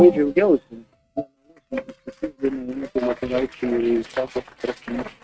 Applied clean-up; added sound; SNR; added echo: neural mask model RNNoise.